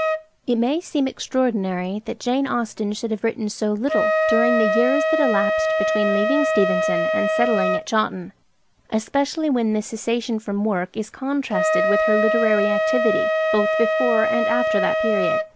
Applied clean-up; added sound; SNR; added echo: none; Wind instrument, woodwind instrument; 0 dB; none.